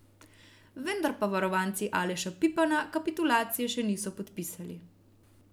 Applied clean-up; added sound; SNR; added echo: none; none; none; none.